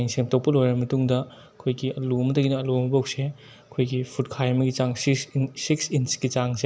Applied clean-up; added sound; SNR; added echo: none; none; none; none.